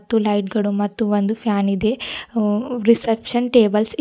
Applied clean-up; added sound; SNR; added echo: none; none; none; none.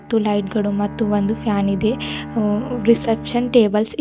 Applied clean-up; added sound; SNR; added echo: none; Bowed string instrument; 12 dB; none.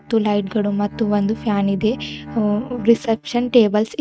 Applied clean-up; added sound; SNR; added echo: neural mask model RNNoise.